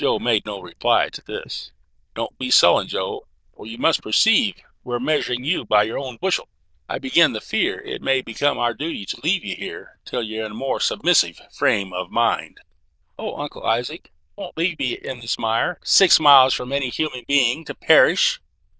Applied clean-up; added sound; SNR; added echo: neural diffusion model UNIVERSE++.